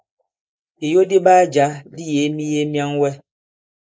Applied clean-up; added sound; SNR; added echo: neural mask model Resemble Enhance denoiser.